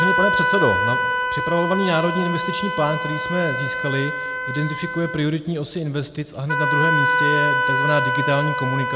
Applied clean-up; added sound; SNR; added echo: none; Wind instrument, woodwind instrument; -1 dB; none.